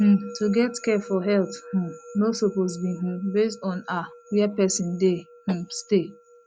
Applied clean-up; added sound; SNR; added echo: none; Musical instrument; 19 dB; none.